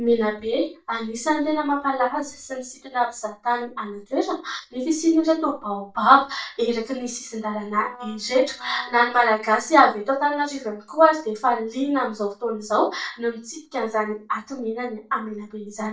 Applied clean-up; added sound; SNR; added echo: neural mask model DeepFilterNet 3.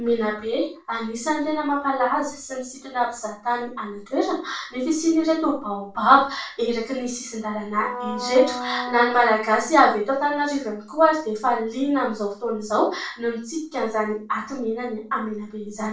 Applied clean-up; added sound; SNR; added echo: neural separator model SepFormer DNS4.